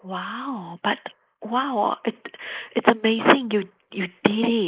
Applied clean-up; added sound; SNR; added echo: neural mask model Resemble Enhance denoiser.